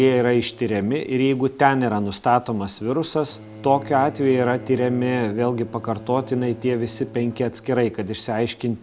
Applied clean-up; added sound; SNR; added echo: none; Bowed string instrument; 19 dB; none.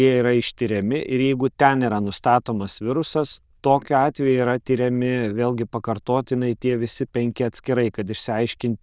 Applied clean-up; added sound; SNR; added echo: neural diffusion model UNIVERSE++.